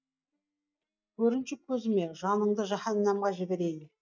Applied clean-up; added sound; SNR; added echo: neural mask model DeepFilterNet 3.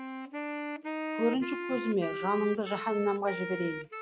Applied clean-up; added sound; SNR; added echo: none; Wind instrument, woodwind instrument; 5 dB; none.